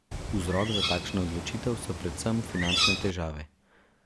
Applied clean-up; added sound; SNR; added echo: none; Bird; 0 dB; none.